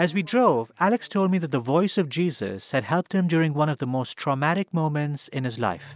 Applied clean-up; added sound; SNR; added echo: none; none; none; none.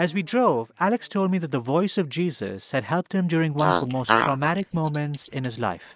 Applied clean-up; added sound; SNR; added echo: neural mask model Resemble Enhance denoiser.